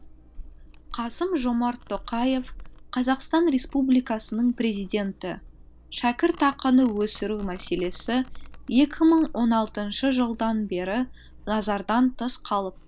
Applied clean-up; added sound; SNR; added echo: none; Domestic sounds, home sounds; 16 dB; none.